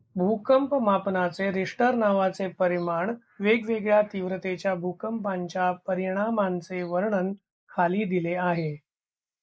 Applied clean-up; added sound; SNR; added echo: neural mask model Resemble Enhance denoiser.